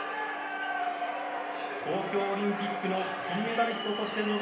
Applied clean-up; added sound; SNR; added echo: none; Wind instrument, woodwind instrument; 19 dB; reverberation time 0.8 s.